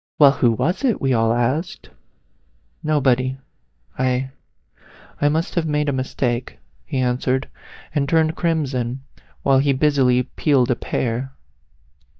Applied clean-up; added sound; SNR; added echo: neural mask model DeepFilterNet 3.